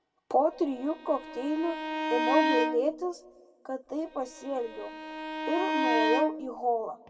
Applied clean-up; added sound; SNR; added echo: none; Bowed string instrument; 1 dB; reverberation time 1.2 s.